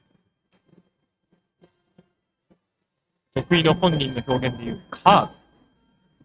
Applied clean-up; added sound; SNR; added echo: neural mask model RNNoise.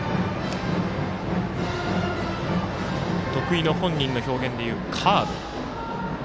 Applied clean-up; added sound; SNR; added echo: none; none; none; none.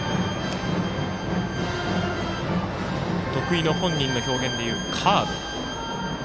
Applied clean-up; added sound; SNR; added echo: none; Bowed string instrument; 11 dB; none.